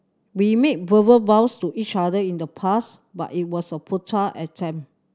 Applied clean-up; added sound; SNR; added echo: none; none; none; none.